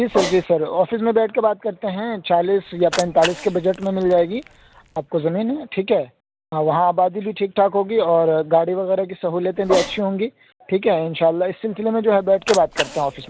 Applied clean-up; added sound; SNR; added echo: none; Cat; 14 dB; none.